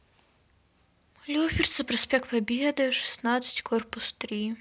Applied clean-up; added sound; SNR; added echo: none; none; none; none.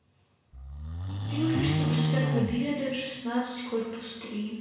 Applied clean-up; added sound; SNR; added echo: none; Livestock, farm animals, working animals; -1 dB; reverberation time 1.0 s.